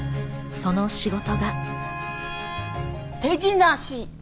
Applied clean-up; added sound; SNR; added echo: none; Boat, Water vehicle; 15 dB; none.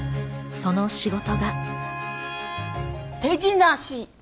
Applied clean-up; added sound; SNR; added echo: none; none; none; none.